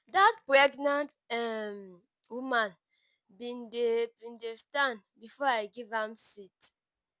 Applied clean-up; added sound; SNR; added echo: none; none; none; none.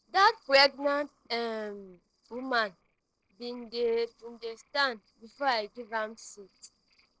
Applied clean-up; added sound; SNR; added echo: neural separator model SepFormer DNS4.